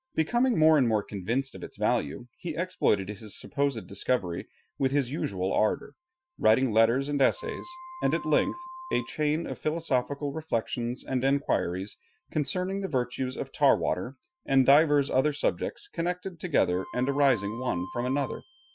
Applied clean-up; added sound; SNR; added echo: classical method Wiener filter.